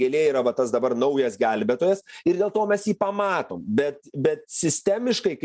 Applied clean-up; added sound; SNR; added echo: none; none; none; none.